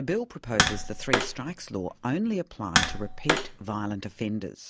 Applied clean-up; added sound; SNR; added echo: none; Tap; -2 dB; none.